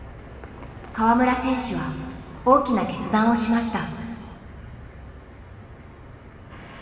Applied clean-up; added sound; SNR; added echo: none; none; none; reverberation time 2.3 s.